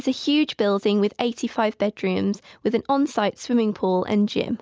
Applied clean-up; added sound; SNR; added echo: none; none; none; none.